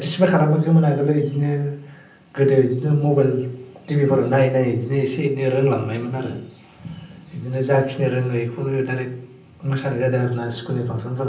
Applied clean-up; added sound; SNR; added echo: none; none; none; reverberation time 0.6 s.